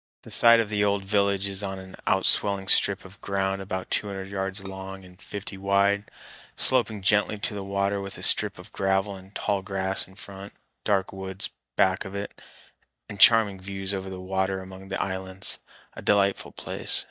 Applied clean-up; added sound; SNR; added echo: neural mask model DeepFilterNet 3.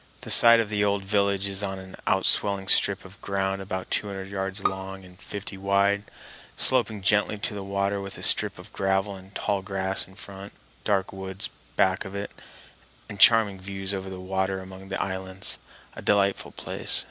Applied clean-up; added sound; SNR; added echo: none; Bowed string instrument; 11 dB; none.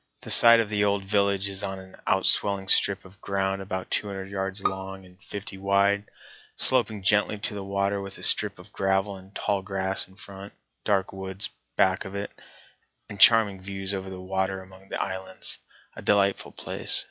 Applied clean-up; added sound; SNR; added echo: classical method log-MMSE.